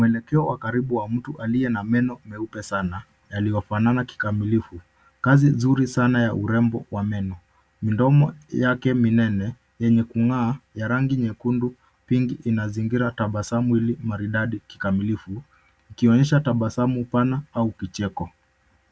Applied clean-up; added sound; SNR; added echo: none; none; none; none.